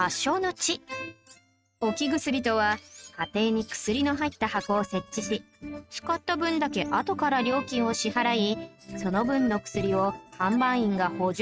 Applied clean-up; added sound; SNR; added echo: neural mask model RNNoise.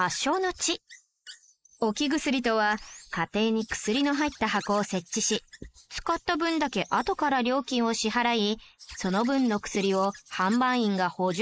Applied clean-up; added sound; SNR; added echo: neural mask model Resemble Enhance denoiser.